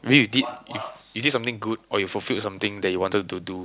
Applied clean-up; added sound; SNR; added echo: none; none; none; none.